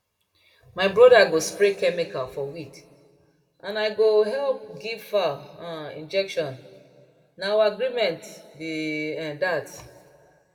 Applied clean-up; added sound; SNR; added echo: none; none; none; reverberation time 1.4 s.